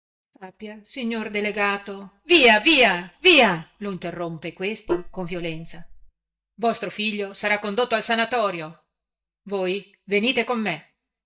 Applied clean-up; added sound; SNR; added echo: neural mask model DeepFilterNet 3.